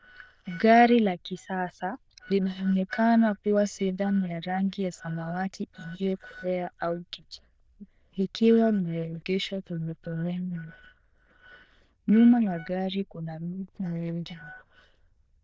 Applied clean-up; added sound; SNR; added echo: neural diffusion model UNIVERSE++.